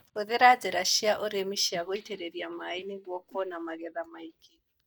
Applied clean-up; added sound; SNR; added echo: neural mask model DeepFilterNet 3.